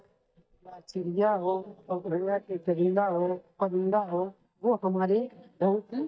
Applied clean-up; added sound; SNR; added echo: neural mask model DeepFilterNet 3.